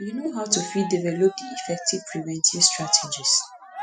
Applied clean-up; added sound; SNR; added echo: classical method spectral subtraction.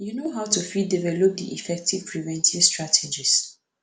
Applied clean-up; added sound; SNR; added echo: none; none; none; none.